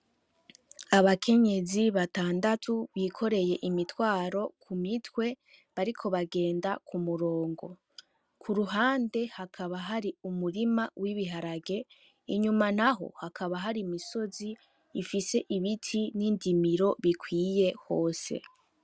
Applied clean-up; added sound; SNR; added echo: none; none; none; none.